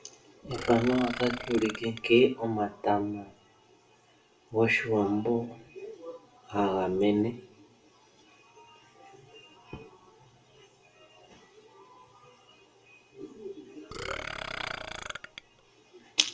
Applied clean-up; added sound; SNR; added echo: none; Burping, eructation; 7 dB; reverberation time 0.3 s.